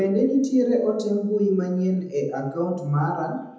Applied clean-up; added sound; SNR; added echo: none; none; none; reverberation time 0.8 s.